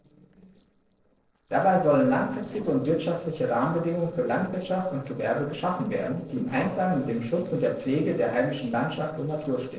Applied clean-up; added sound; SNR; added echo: neural separator model SepFormer DNS4.